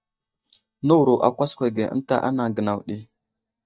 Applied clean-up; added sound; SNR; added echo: neural mask model DeepFilterNet 3.